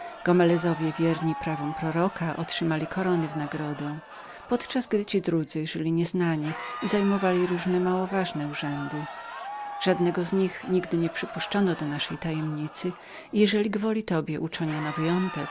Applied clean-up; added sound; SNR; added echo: none; Crowd; 13 dB; none.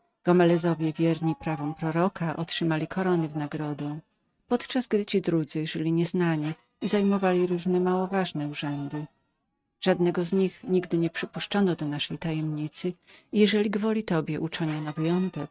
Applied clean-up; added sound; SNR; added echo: neural mask model RNNoise.